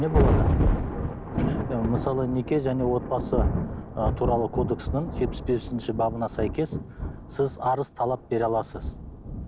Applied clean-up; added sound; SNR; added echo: none; Thunder; 0 dB; none.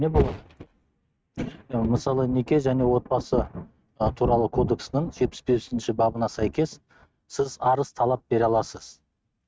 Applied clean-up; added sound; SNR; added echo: neural mask model RNNoise.